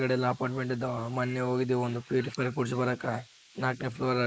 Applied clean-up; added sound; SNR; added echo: neural mask model Resemble Enhance denoiser.